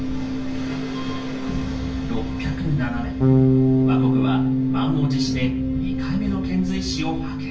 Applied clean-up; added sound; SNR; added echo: none; Bass guitar; -4 dB; reverberation time 0.4 s.